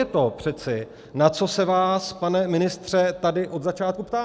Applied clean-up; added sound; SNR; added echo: none; none; none; none.